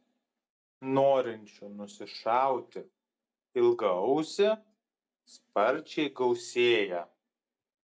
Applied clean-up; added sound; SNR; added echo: none; none; none; none.